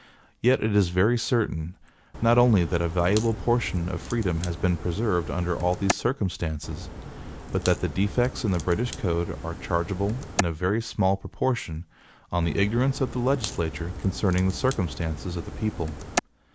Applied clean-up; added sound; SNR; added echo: none; Crack; 9 dB; none.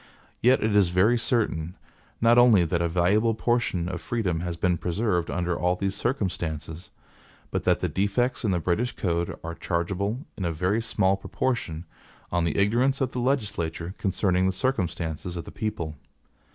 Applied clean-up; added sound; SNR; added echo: none; none; none; none.